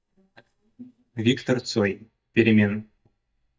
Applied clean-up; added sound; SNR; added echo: neural mask model DeepFilterNet 3.